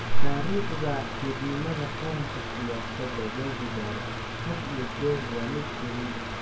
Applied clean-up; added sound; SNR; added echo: none; Mechanical fan; 8 dB; reverberation time 0.3 s.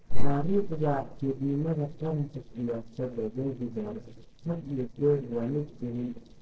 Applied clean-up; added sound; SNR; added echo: neural separator model SepFormer DNS4.